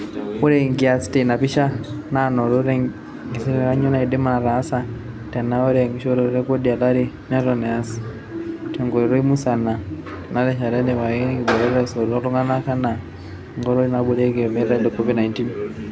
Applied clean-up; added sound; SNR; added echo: none; none; none; none.